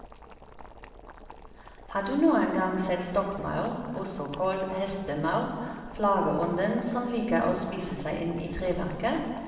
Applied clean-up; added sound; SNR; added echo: none; Boiling; 18 dB; reverberation time 1.5 s.